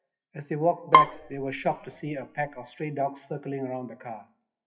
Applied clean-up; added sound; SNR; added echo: classical method WPE with log-MMSE.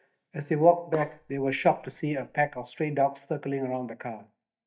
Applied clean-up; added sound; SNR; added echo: neural mask model DeepFilterNet 3.